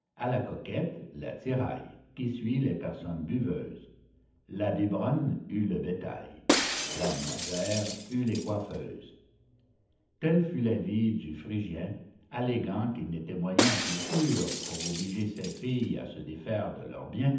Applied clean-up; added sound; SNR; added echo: none; Shatter; 1 dB; reverberation time 0.8 s.